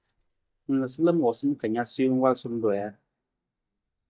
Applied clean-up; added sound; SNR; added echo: neural mask model DeepFilterNet 3.